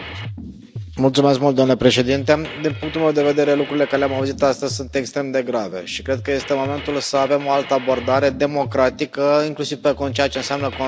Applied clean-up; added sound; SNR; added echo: none; Drum kit; 14 dB; none.